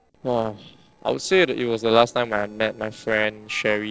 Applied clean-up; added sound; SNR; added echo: neural separator model SepFormer DNS4.